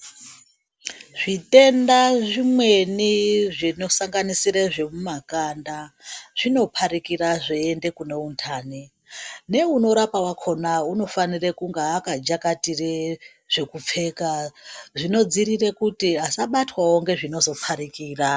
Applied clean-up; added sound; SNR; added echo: none; none; none; none.